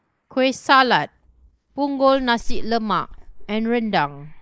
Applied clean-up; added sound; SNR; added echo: neural mask model Resemble Enhance denoiser.